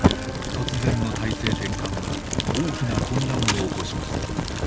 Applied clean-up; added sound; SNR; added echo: none; Fire; -3 dB; none.